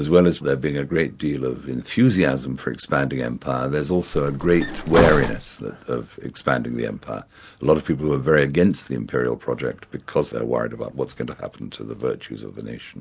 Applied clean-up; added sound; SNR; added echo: none; Bus; 2 dB; none.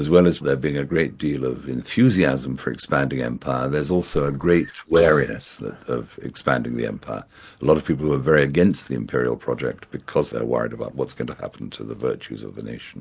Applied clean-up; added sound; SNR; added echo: neural mask model Resemble Enhance denoiser.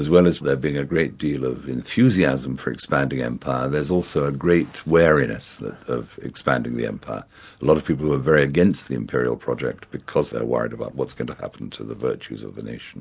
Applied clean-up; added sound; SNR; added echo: none; none; none; none.